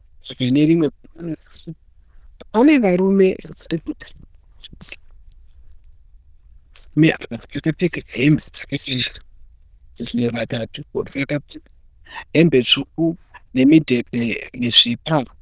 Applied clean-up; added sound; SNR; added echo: neural diffusion model UNIVERSE++.